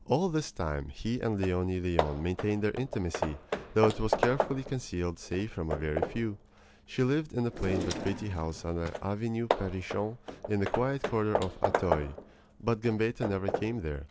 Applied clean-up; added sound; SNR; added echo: none; Hammer / Wood + Drawer open or close; 5 dB; none.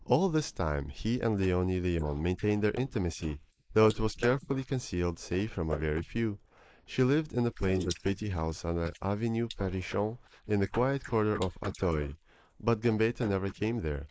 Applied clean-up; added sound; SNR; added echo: neural mask model Resemble Enhance denoiser.